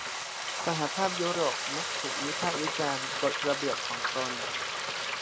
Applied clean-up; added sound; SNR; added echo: none; Frying (food); -1 dB; none.